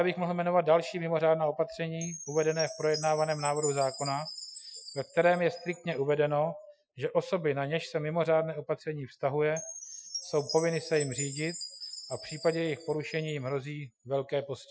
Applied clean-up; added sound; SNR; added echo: classical method Wiener filter.